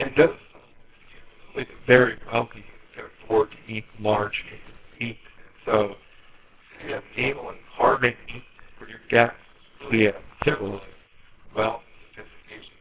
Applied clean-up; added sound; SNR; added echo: neural separator model SepFormer WHAMR!.